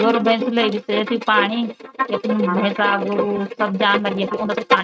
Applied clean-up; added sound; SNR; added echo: neural mask model RNNoise.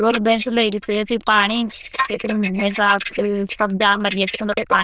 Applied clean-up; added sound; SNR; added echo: neural diffusion model UNIVERSE++.